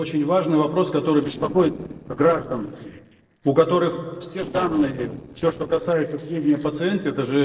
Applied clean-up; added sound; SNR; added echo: neural separator model SepFormer DNS4.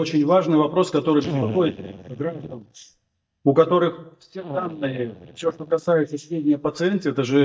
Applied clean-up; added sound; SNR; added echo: neural mask model DeepFilterNet 3.